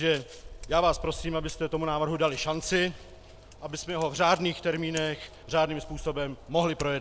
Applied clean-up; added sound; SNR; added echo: none; Scissors; 14 dB; none.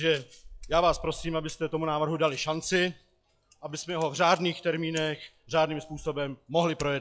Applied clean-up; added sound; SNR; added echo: classical method log-MMSE.